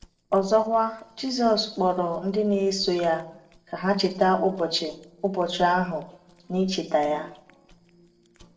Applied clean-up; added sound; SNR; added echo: neural separator model SepFormer DNS4.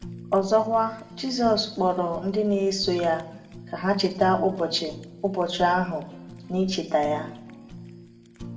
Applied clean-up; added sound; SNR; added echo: none; Fire; 16 dB; reverberation time 0.5 s.